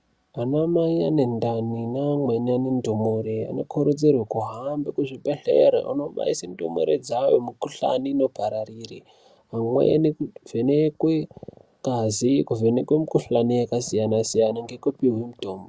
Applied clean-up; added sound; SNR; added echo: none; none; none; none.